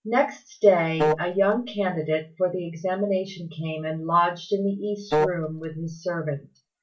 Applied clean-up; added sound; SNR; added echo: none; Wind instrument, woodwind instrument; 1 dB; reverberation time 0.2 s.